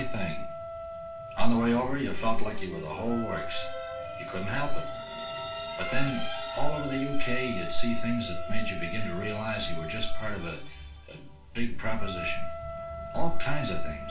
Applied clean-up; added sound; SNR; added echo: none; Trumpet; 13 dB; reverberation time 0.3 s.